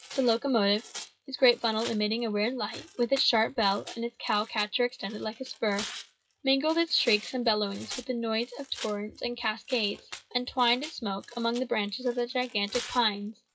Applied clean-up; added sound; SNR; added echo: classical method WPE with log-MMSE.